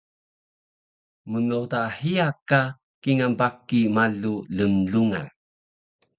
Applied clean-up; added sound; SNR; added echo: none; none; none; none.